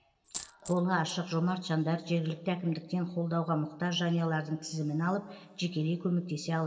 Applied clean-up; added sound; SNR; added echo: none; Coin (dropping); 15 dB; reverberation time 1.4 s.